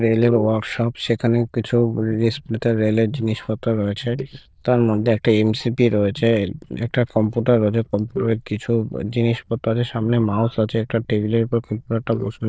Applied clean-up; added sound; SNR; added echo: neural diffusion model UNIVERSE++.